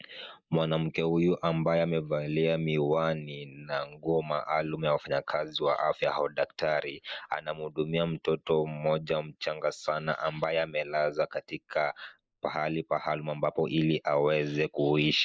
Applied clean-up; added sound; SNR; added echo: neural mask model Resemble Enhance denoiser.